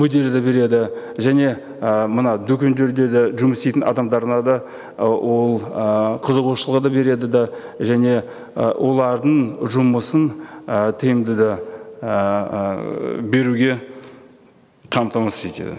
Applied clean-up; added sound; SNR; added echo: none; none; none; none.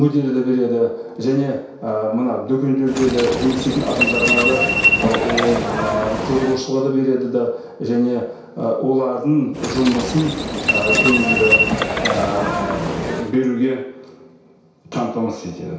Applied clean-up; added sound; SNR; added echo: none; Subway, metro, underground; 0 dB; reverberation time 0.6 s.